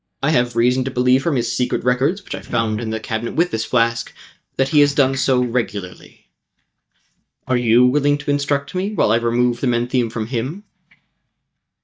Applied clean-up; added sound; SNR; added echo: neural mask model DeepFilterNet 3.